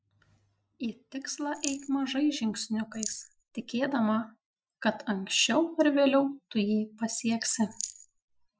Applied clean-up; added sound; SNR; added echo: classical method Wiener filter.